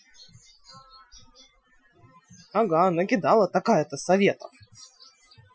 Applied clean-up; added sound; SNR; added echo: classical method Wiener filter.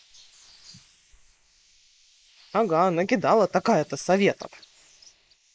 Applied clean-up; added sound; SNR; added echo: neural mask model Resemble Enhance denoiser.